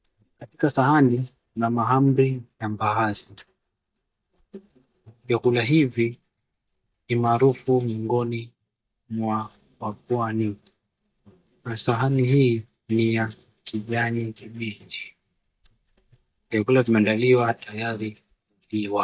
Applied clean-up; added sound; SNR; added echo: neural mask model DeepFilterNet 3.